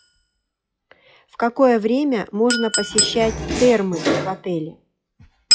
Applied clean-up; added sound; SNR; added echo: classical method log-MMSE.